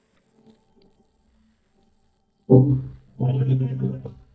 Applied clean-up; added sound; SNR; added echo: neural mask model DeepFilterNet 3.